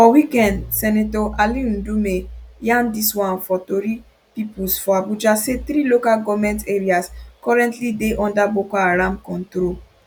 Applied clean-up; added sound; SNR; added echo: none; none; none; none.